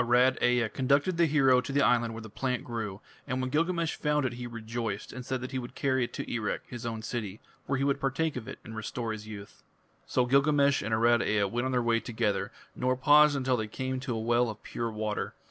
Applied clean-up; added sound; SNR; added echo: none; none; none; none.